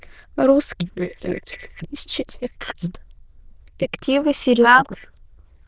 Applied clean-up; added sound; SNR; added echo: neural diffusion model UNIVERSE++.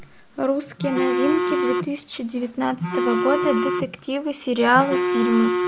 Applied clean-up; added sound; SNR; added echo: none; Telephone; 2 dB; none.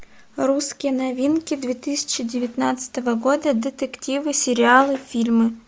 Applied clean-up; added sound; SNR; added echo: none; none; none; none.